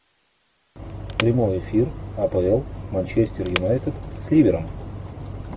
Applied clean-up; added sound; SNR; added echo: none; Wood; 11 dB; none.